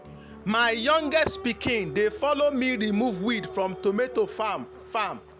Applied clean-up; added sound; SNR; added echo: none; Applause; 15 dB; none.